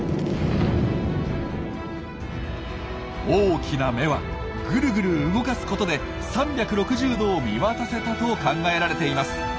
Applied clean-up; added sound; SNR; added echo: none; none; none; none.